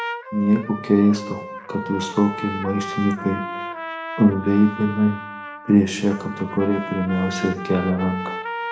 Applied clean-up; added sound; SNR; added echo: none; Trumpet; 10 dB; reverberation time 0.6 s.